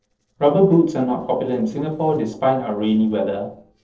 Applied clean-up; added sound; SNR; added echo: neural separator model SepFormer DNS4.